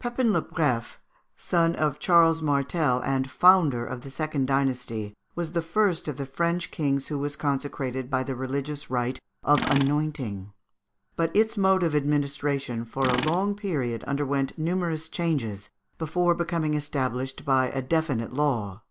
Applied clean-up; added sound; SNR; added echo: none; Tools; 11 dB; none.